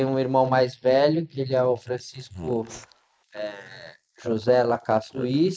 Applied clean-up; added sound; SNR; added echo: neural mask model Resemble Enhance denoiser.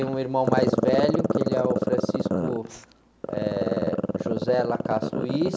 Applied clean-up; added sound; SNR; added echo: none; Growling; -1 dB; none.